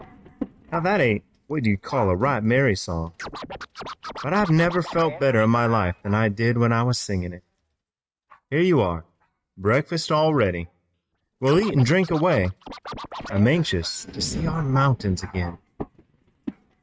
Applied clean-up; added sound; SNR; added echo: neural mask model RNNoise.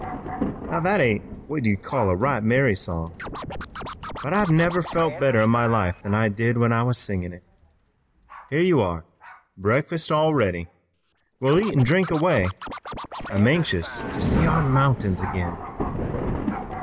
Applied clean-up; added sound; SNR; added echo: none; Scratching (performance technique) + Thunder; 9 dB; none.